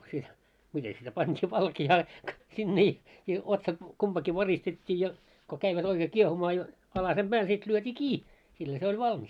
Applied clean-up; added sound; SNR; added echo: none; none; none; none.